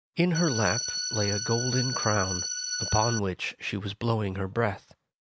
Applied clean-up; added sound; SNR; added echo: none; Organ; 3 dB; none.